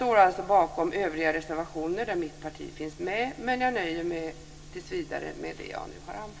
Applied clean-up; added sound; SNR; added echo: none; none; none; reverberation time 1.9 s.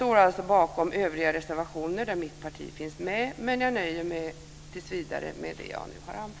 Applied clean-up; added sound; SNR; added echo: none; none; none; none.